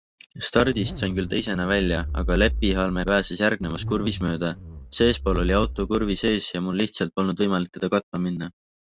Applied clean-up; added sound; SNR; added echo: neural mask model RNNoise.